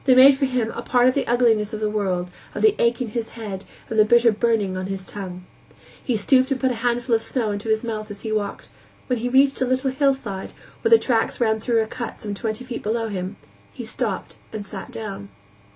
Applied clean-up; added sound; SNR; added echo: none; none; none; none.